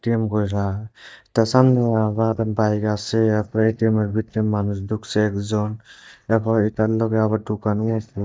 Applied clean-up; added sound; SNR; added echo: neural mask model DeepFilterNet 3.